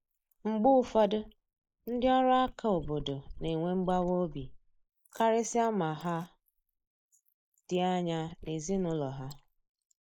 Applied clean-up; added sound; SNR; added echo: neural mask model Resemble Enhance denoiser.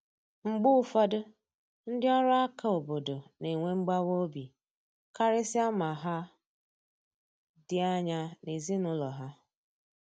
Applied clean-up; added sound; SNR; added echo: none; none; none; none.